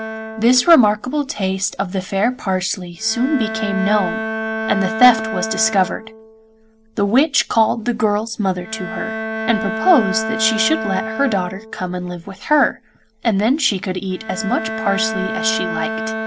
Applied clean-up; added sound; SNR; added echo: none; Bowed string instrument; 7 dB; none.